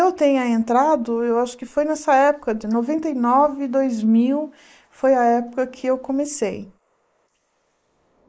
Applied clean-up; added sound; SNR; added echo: neural mask model Resemble Enhance denoiser.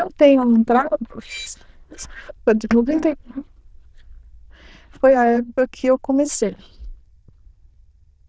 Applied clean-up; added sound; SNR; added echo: neural diffusion model UNIVERSE++.